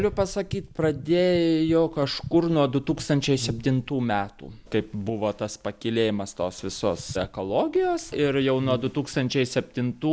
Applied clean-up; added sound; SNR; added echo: none; Brass instrument; 12 dB; none.